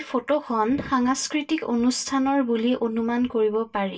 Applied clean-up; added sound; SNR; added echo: none; none; none; reverberation time 0.1 s.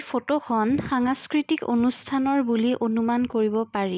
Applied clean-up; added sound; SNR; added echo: none; none; none; none.